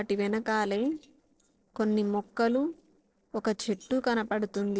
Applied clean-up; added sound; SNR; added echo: neural separator model SepFormer DNS4.